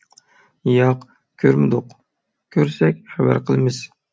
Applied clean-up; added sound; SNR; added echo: none; none; none; none.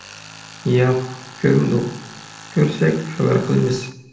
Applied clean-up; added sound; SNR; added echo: none; Tools; 19 dB; reverberation time 0.8 s.